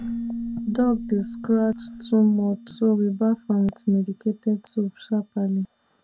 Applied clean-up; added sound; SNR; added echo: none; Keyboard (musical); 12 dB; none.